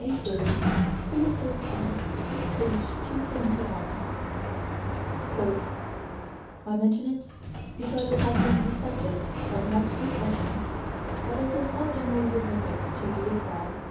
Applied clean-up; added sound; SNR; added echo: none; Sliding door; -1 dB; reverberation time 0.6 s.